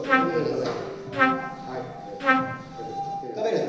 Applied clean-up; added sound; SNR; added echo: none; Trumpet; -3 dB; reverberation time 1.0 s.